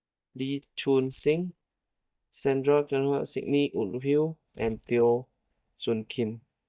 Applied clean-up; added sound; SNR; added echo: neural mask model DeepFilterNet 3.